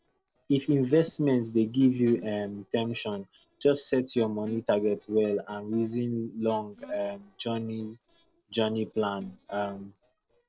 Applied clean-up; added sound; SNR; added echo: neural separator model SepFormer DNS4.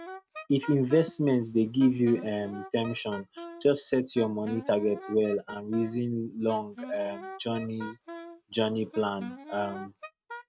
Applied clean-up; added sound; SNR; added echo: neural mask model RNNoise.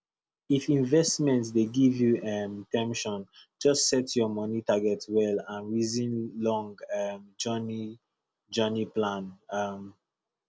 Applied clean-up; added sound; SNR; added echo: none; none; none; none.